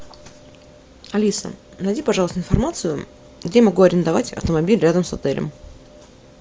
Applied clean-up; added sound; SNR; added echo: none; none; none; none.